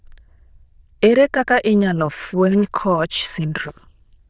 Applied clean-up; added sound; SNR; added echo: neural diffusion model UNIVERSE++.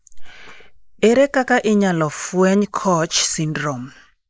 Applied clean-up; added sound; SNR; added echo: neural mask model Resemble Enhance denoiser.